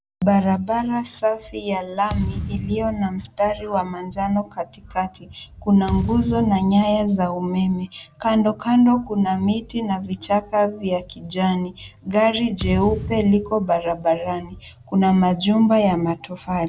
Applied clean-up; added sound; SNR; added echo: none; Thump, thud; 8 dB; none.